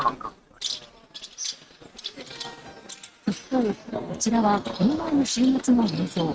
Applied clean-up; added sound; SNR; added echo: neural mask model RNNoise.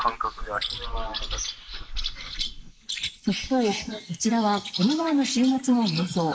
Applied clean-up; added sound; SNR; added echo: neural mask model Resemble Enhance denoiser.